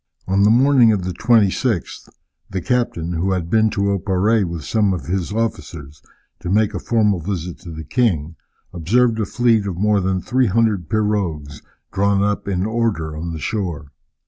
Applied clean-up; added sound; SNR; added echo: none; none; none; none.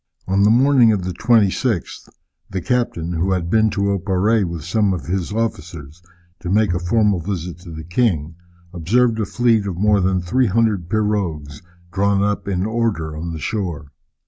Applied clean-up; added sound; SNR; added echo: none; Bowed string instrument; 12 dB; none.